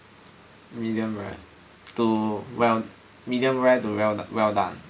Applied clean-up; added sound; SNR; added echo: none; none; none; none.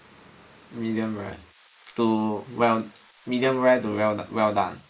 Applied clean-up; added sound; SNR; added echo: neural mask model Resemble Enhance denoiser.